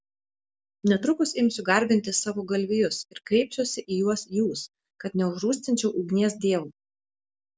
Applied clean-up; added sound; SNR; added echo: none; none; none; none.